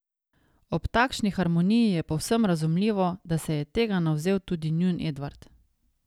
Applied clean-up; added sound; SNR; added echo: none; none; none; none.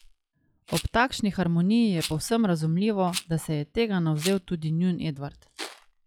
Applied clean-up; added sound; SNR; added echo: classical method log-MMSE.